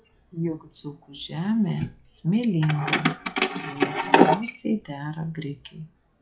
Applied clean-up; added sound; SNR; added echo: classical method log-MMSE.